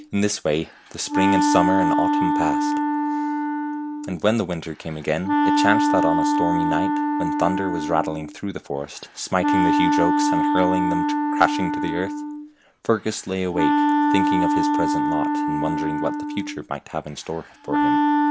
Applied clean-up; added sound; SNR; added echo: none; Wind instrument, woodwind instrument; -4 dB; none.